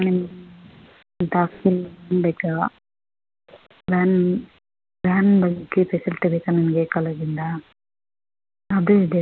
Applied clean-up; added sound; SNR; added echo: none; none; none; none.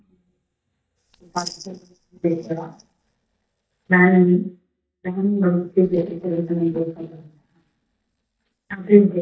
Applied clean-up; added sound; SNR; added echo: neural mask model DeepFilterNet 3.